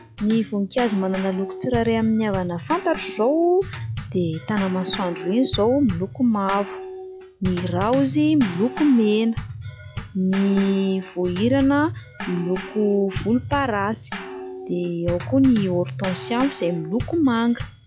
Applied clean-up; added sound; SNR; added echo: classical method log-MMSE.